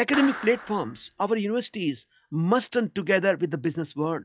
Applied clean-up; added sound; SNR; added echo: classical method log-MMSE.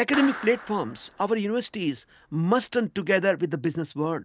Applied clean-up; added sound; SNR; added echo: none; Clapping; 14 dB; none.